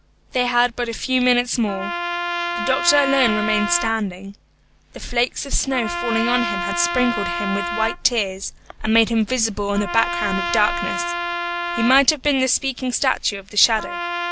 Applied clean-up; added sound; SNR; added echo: none; Trumpet; 6 dB; none.